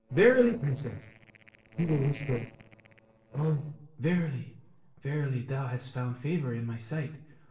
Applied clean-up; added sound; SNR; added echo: neural separator model SepFormer DNS4.